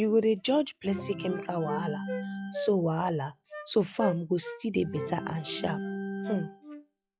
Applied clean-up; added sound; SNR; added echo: classical method log-MMSE.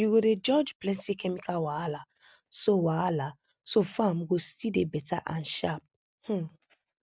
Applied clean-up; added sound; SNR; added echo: none; none; none; none.